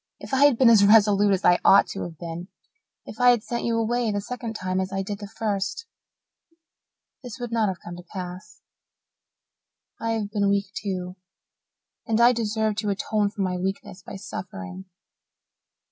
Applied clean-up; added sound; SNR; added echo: none; none; none; none.